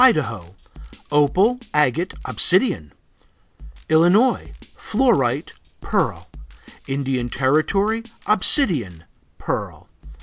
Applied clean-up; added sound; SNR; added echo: none; Drum kit; 19 dB; none.